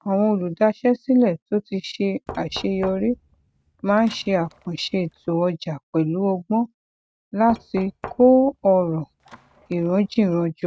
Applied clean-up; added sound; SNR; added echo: neural mask model RNNoise.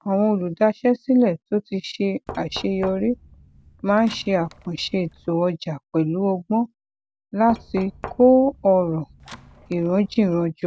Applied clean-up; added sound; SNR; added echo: none; Knock; 19 dB; none.